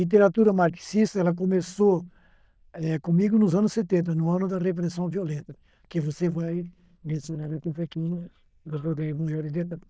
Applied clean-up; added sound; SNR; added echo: neural diffusion model UNIVERSE++.